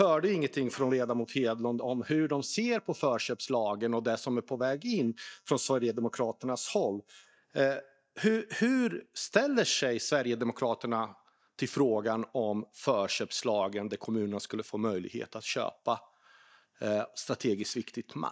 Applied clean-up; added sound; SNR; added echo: neural mask model DeepFilterNet 3.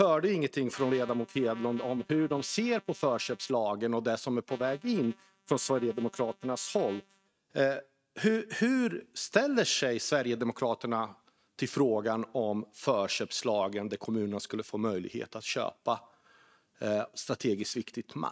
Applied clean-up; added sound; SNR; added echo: neural mask model RNNoise.